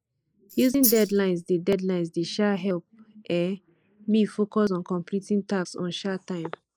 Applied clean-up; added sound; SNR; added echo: neural mask model Resemble Enhance denoiser.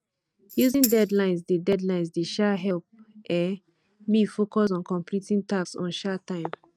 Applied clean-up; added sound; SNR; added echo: neural mask model RNNoise.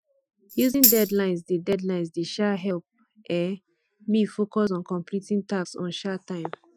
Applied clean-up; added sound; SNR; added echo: classical method Wiener filter.